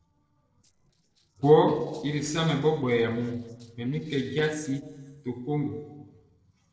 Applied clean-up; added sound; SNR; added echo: neural separator model SepFormer DNS4.